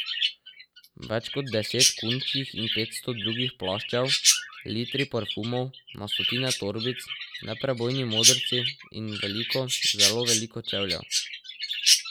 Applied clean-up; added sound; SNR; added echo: none; Chirp, tweet; -3 dB; none.